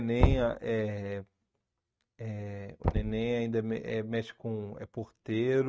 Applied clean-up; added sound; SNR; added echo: neural mask model RNNoise.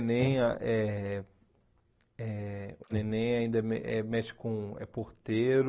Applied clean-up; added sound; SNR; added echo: neural mask model Resemble Enhance denoiser.